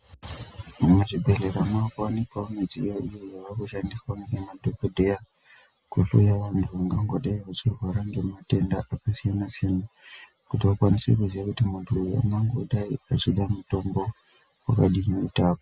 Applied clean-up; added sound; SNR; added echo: none; none; none; none.